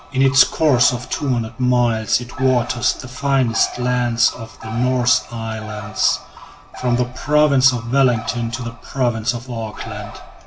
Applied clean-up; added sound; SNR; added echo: none; Bird; 15 dB; none.